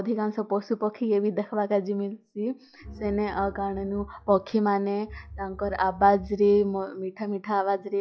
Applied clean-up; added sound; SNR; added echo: classical method log-MMSE.